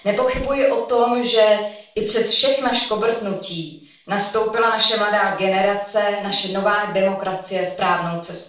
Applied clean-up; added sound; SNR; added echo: none; none; none; reverberation time 0.5 s.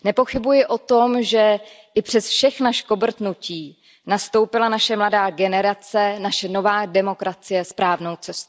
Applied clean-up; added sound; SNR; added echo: none; none; none; none.